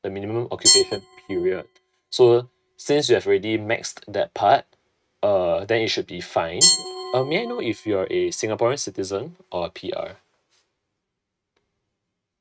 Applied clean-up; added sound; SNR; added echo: neural mask model RNNoise.